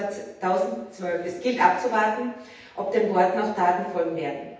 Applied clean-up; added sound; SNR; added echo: none; none; none; reverberation time 0.9 s.